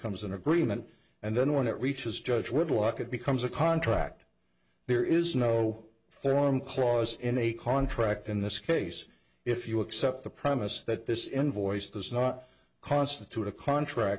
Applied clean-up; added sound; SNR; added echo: none; none; none; none.